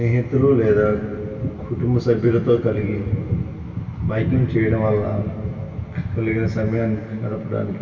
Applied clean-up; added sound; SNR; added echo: none; none; none; reverberation time 2.4 s.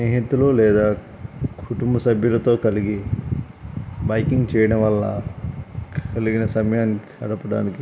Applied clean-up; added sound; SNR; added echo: none; none; none; none.